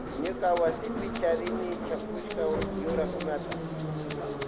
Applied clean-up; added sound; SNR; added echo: none; Rattle (instrument) + Subway, metro, underground; 2 dB; none.